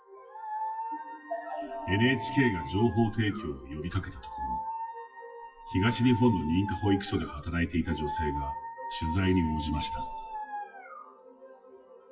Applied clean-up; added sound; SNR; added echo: classical method WPE with log-MMSE.